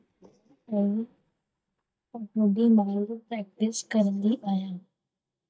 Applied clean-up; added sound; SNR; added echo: neural mask model DeepFilterNet 3.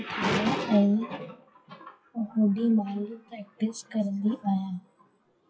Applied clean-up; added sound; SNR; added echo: classical method WPE with log-MMSE.